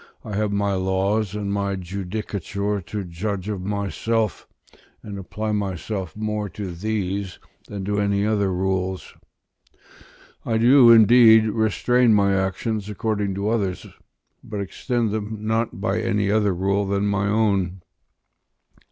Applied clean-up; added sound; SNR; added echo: none; none; none; none.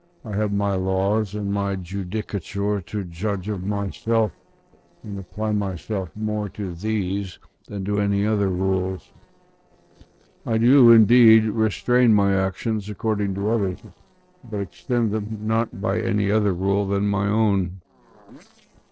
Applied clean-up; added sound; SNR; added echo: neural separator model SepFormer DNS4.